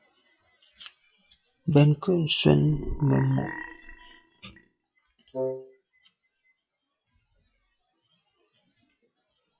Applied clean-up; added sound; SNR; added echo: classical method log-MMSE.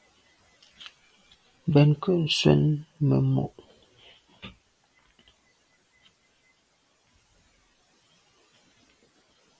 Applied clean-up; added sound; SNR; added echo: none; none; none; none.